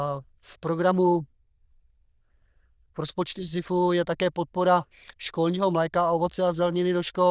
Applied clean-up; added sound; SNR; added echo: neural diffusion model UNIVERSE++.